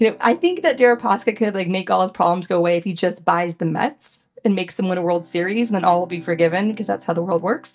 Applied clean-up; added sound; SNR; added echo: neural mask model DeepFilterNet 3.